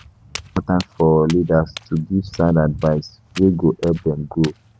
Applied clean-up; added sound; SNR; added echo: none; Walk, footsteps; 19 dB; none.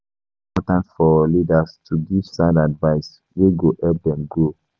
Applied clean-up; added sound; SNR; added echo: none; none; none; none.